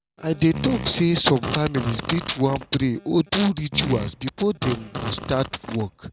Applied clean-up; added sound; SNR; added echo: none; Fart; 9 dB; none.